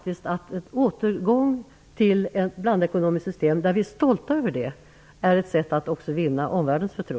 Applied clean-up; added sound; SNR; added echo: none; none; none; none.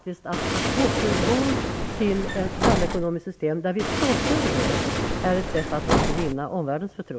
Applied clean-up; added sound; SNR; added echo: none; Bus + Waves, surf; -2 dB; none.